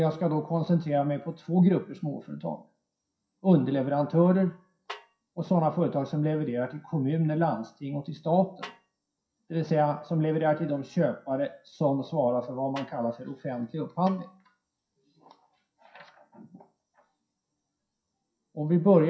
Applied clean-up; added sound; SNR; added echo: classical method WPE with log-MMSE.